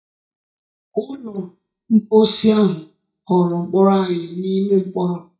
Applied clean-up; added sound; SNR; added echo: neural mask model DeepFilterNet 3.